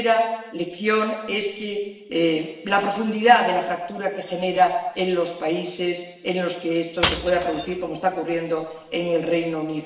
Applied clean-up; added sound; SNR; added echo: none; Shatter / Crushing; 9 dB; reverberation time 1.0 s.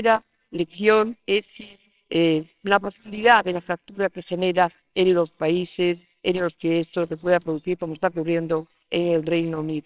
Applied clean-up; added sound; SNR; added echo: neural separator model SepFormer WHAMR!.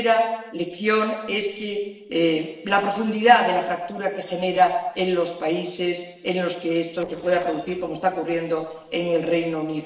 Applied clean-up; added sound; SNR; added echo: neural separator model SepFormer DNS4.